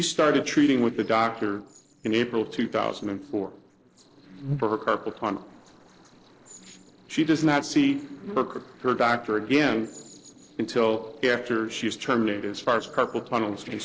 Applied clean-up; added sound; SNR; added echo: neural separator model SepFormer DNS4.